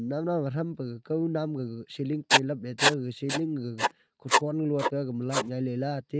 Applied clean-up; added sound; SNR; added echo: neural mask model RNNoise.